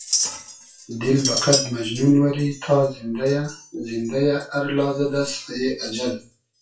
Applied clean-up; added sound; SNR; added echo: classical method WPE with log-MMSE.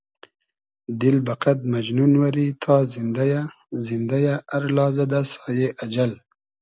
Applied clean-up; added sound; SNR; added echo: none; none; none; none.